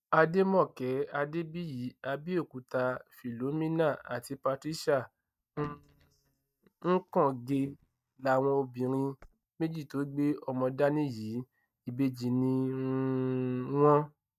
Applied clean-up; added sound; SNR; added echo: neural mask model DeepFilterNet 3.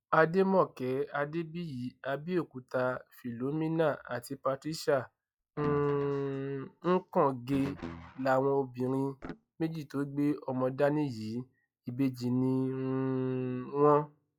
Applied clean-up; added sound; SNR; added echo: classical method log-MMSE.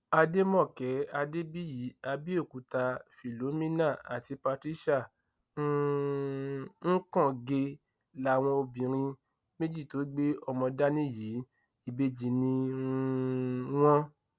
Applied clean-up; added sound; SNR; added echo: none; none; none; none.